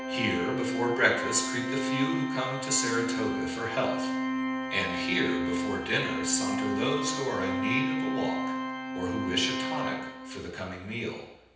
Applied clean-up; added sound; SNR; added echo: none; Organ; 0 dB; reverberation time 0.9 s.